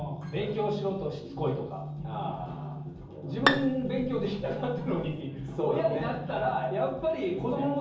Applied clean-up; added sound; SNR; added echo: none; Bowed string instrument; 3 dB; reverberation time 0.7 s.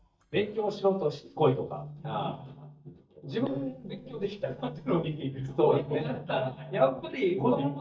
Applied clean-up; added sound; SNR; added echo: neural mask model DeepFilterNet 3.